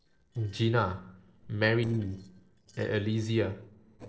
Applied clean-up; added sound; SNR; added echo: neural separator model SepFormer DNS4.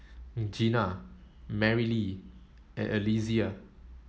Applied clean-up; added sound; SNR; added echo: none; none; none; none.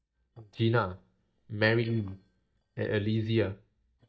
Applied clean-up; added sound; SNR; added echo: neural mask model DeepFilterNet 3.